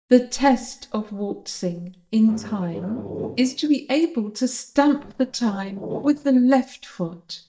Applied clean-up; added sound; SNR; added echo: neural mask model DeepFilterNet 3.